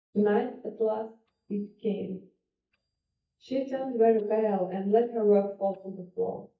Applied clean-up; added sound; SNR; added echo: neural mask model DeepFilterNet 3.